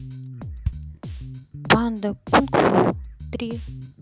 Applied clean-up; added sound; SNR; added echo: none; Bass drum + Bass guitar; 10 dB; none.